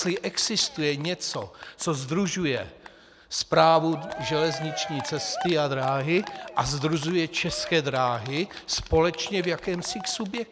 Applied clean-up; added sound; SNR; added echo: none; Cheering; 14 dB; none.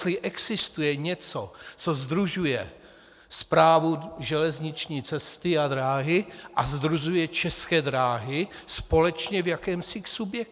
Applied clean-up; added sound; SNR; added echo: none; none; none; none.